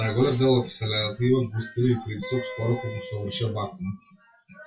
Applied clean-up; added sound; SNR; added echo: classical method WPE with log-MMSE.